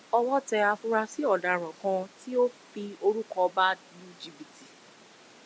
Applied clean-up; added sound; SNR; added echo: none; none; none; none.